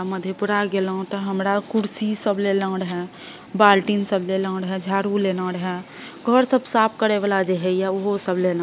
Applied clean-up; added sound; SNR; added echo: none; none; none; none.